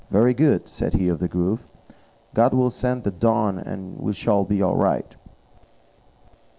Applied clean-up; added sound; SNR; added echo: none; none; none; none.